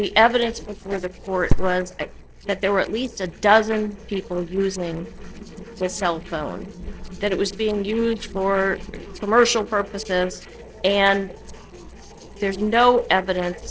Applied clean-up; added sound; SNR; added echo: neural separator model SepFormer DNS4.